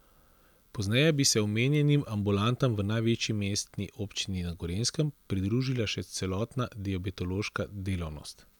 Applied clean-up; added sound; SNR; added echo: none; none; none; none.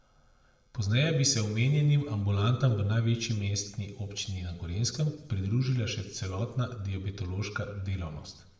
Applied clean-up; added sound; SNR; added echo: none; none; none; reverberation time 0.7 s.